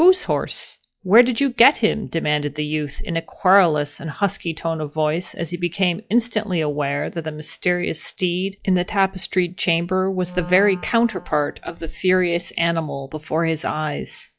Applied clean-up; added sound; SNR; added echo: classical method log-MMSE.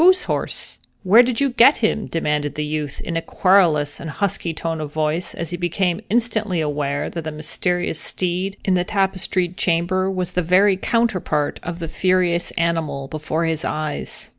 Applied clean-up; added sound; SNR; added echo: none; none; none; none.